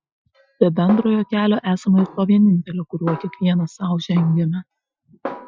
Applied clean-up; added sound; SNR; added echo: classical method Wiener filter.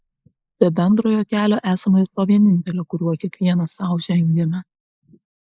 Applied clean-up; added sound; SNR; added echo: neural mask model Resemble Enhance denoiser.